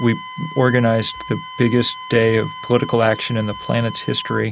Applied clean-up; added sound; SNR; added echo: none; Wind instrument, woodwind instrument; 14 dB; none.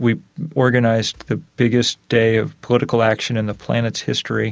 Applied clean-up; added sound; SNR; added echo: none; none; none; none.